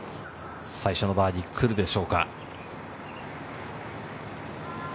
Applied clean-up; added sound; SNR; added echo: none; none; none; none.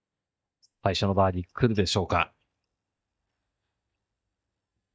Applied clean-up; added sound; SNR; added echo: neural mask model DeepFilterNet 3.